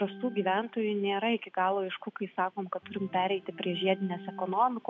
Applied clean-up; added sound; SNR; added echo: none; Organ; 18 dB; none.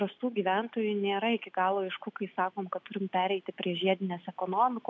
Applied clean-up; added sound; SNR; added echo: none; none; none; none.